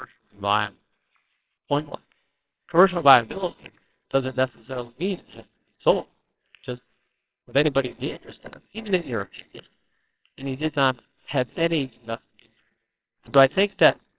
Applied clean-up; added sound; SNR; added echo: neural separator model SepFormer WHAMR!.